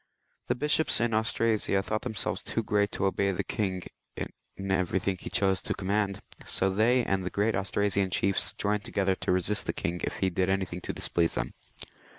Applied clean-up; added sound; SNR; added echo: none; none; none; none.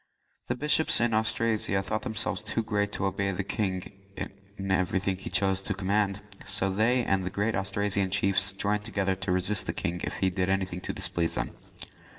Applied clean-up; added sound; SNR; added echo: none; none; none; reverberation time 0.6 s.